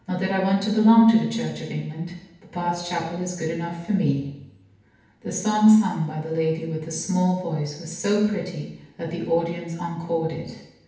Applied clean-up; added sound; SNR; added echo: none; none; none; reverberation time 0.9 s.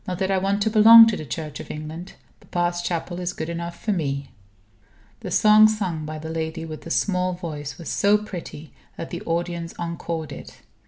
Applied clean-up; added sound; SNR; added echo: none; none; none; none.